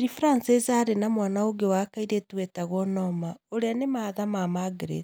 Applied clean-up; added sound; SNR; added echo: none; none; none; none.